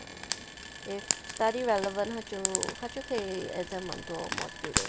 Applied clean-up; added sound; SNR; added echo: none; Frying (food); 2 dB; none.